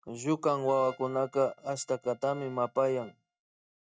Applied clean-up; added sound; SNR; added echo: neural mask model RNNoise.